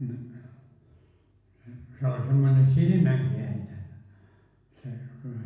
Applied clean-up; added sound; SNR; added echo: none; none; none; reverberation time 0.9 s.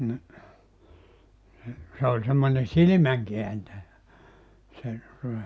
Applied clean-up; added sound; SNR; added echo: none; none; none; none.